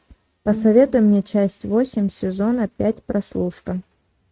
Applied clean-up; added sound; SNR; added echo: neural mask model RNNoise.